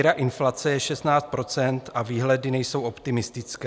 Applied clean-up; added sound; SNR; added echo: none; none; none; none.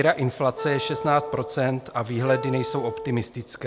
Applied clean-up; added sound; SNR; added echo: none; Wind instrument, woodwind instrument; 10 dB; none.